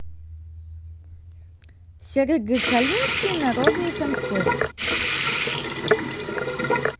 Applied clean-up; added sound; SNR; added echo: none; Sink (filling or washing) / Water tap, faucet; -5 dB; none.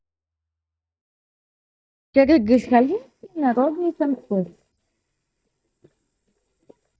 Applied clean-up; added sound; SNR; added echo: neural mask model DeepFilterNet 3.